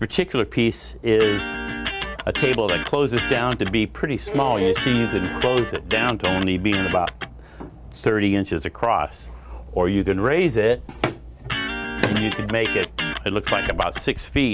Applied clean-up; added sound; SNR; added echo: none; Electric guitar; 6 dB; none.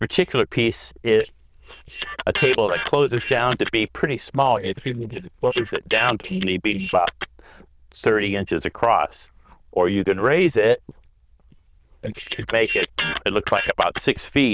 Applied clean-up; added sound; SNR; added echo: neural diffusion model UNIVERSE++.